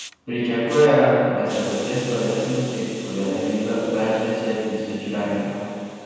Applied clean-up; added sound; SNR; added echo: none; Hiss; 19 dB; reverberation time 2.1 s.